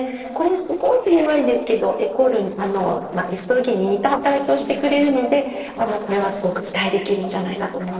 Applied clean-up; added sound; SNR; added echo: neural separator model SepFormer DNS4.